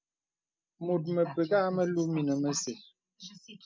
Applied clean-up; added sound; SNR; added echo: none; none; none; none.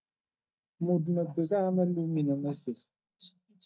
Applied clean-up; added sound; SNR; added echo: neural mask model DeepFilterNet 3.